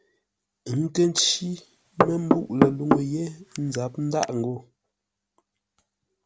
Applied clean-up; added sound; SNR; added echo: none; Knock / Wood; -2 dB; none.